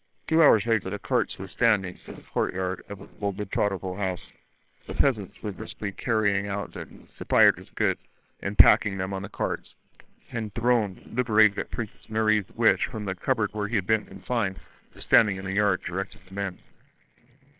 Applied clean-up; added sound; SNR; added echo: neural separator model SepFormer WHAM!.